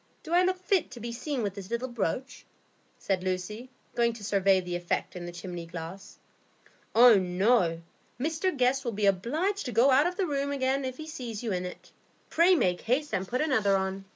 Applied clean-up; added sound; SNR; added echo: none; none; none; none.